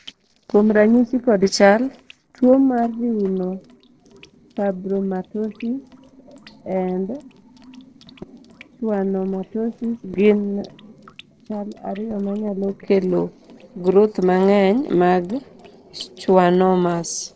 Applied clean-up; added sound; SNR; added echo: neural separator model SepFormer DNS4.